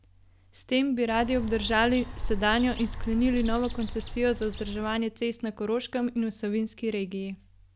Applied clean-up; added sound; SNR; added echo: none; Bird; 6 dB; none.